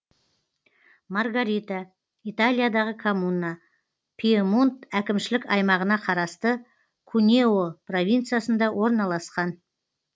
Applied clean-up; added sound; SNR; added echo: none; none; none; none.